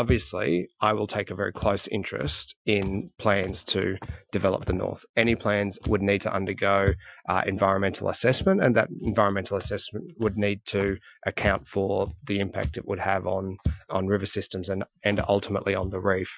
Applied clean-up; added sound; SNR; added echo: classical method Wiener filter.